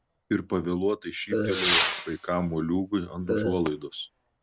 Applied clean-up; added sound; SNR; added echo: none; Whoosh, swoosh, swish / Fireworks + Burping, eructation; 2 dB; none.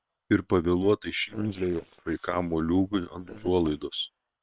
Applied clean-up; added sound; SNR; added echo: neural separator model SepFormer WHAM!.